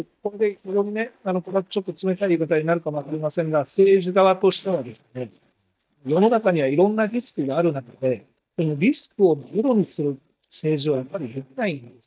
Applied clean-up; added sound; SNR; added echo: neural mask model DeepFilterNet 3.